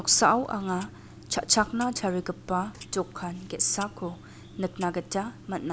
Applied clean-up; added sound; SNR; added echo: none; Clock; 18 dB; none.